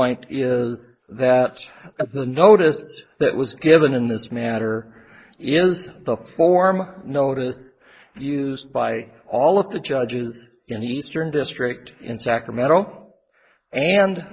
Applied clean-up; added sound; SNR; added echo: neural mask model Resemble Enhance denoiser.